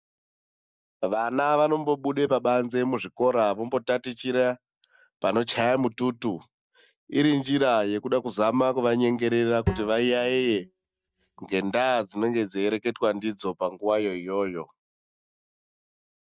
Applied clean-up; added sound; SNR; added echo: neural mask model DeepFilterNet 3.